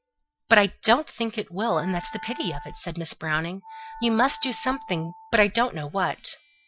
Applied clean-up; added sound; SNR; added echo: classical method Wiener filter.